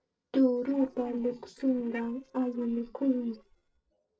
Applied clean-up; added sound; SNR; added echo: neural separator model SepFormer DNS4.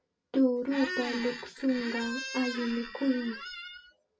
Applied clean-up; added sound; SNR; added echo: none; Squeak; 8 dB; reverberation time 0.2 s.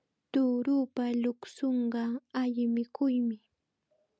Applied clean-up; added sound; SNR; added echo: none; none; none; none.